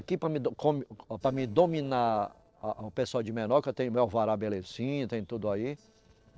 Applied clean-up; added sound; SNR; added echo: neural separator model SepFormer DNS4.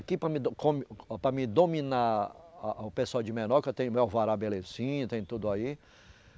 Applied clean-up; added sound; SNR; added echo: none; none; none; none.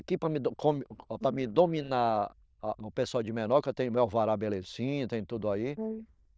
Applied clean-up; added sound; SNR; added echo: neural diffusion model UNIVERSE++.